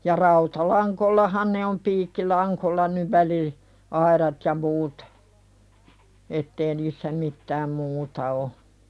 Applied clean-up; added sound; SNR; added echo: none; none; none; none.